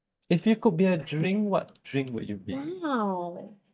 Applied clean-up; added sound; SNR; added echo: neural mask model DeepFilterNet 3.